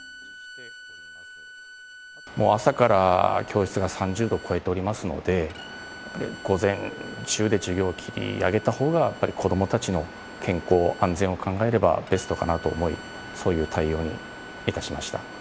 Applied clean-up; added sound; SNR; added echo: none; Bowed string instrument; 19 dB; none.